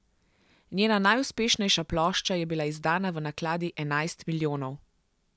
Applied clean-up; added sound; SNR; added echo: none; none; none; none.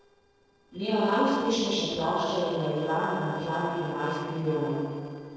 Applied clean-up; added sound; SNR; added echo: neural separator model SepFormer DNS4.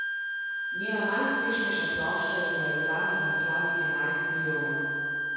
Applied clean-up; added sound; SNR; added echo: none; Wind instrument, woodwind instrument; -4 dB; reverberation time 2.2 s.